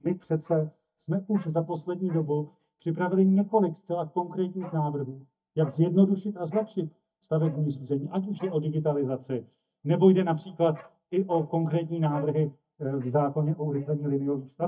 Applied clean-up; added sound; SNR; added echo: neural mask model DeepFilterNet 3.